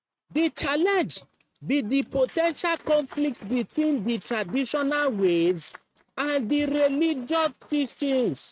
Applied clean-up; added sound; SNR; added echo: neural mask model RNNoise.